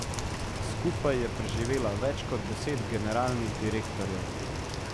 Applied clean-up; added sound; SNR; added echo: none; Rain; 1 dB; none.